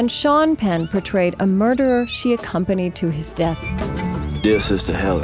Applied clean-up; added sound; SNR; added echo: none; Meow; 20 dB; none.